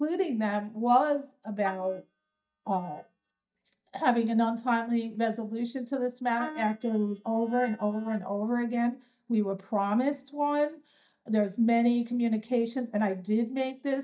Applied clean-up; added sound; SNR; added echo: neural mask model DeepFilterNet 3.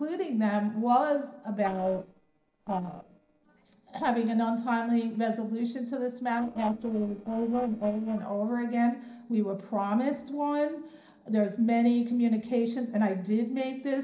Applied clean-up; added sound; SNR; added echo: neural separator model SepFormer DNS4.